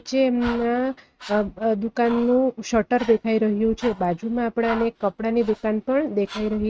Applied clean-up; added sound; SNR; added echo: neural mask model RNNoise.